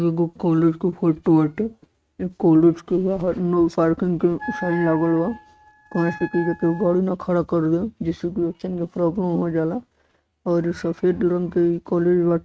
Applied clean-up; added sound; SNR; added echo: neural mask model RNNoise.